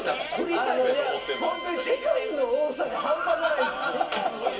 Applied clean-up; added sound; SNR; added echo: none; Bowed string instrument; 16 dB; reverberation time 0.2 s.